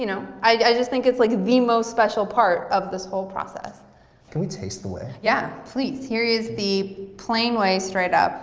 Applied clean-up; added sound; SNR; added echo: none; none; none; none.